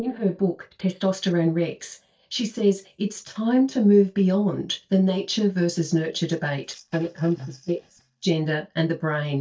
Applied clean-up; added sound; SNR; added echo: neural mask model DeepFilterNet 3.